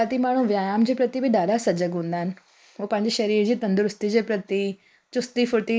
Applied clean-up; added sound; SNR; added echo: neural mask model Resemble Enhance denoiser.